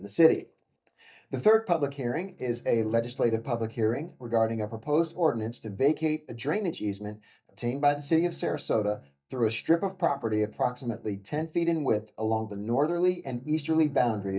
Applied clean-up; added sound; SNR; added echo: neural mask model DeepFilterNet 3.